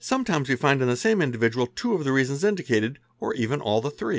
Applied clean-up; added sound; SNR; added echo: none; none; none; none.